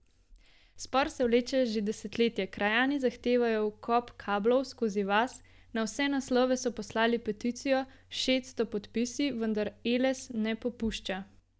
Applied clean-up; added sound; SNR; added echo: none; none; none; none.